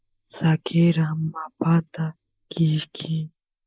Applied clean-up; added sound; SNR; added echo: neural mask model Resemble Enhance denoiser.